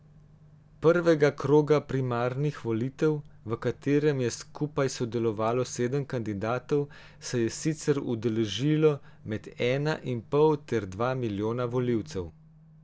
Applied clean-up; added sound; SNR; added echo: none; none; none; none.